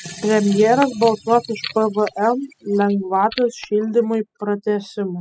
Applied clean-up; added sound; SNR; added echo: classical method spectral subtraction.